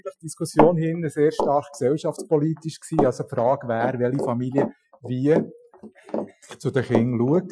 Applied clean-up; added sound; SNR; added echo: classical method Wiener filter.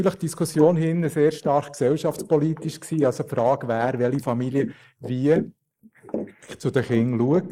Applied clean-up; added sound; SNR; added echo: neural mask model Resemble Enhance denoiser.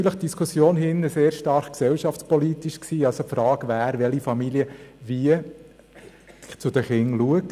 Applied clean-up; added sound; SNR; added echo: none; none; none; none.